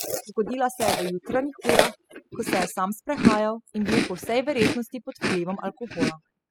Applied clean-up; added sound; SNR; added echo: classical method spectral subtraction.